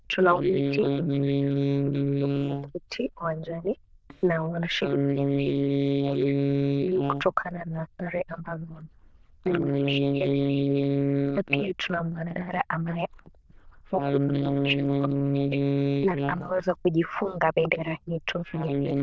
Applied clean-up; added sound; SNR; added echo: neural diffusion model UNIVERSE++.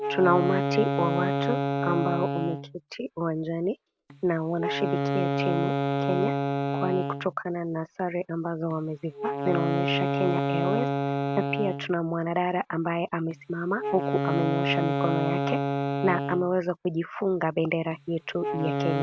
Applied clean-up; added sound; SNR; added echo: none; Wind instrument, woodwind instrument; 1 dB; none.